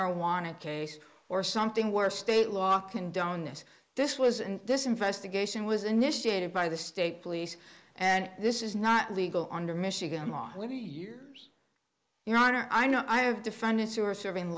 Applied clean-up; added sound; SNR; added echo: neural mask model Resemble Enhance denoiser.